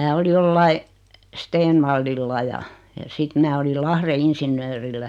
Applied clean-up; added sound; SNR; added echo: none; none; none; none.